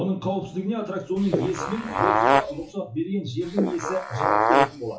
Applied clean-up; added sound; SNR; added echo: classical method WPE with log-MMSE.